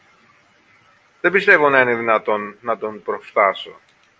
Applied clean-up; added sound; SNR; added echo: none; none; none; none.